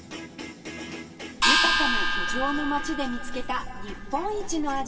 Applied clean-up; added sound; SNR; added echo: none; Gong; -5 dB; reverberation time 1.7 s.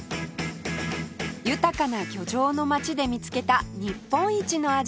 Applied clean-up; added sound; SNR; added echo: none; none; none; none.